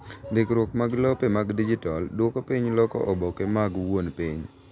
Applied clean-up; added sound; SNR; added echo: none; none; none; none.